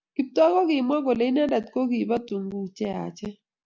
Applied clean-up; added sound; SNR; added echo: none; none; none; none.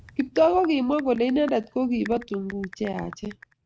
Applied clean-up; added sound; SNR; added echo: neural mask model RNNoise.